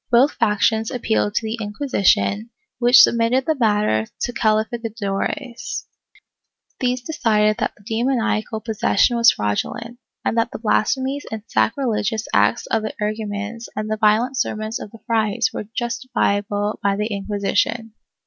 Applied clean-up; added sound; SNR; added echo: none; none; none; none.